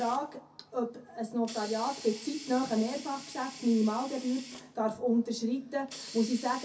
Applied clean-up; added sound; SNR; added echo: none; Hiss; 16 dB; reverberation time 0.3 s.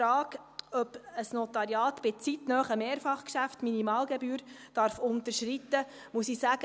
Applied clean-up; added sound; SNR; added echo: none; none; none; none.